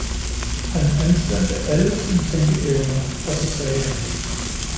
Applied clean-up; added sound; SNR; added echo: none; Frying (food); 3 dB; reverberation time 1.1 s.